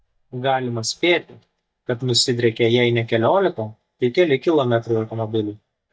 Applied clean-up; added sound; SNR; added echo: neural mask model DeepFilterNet 3.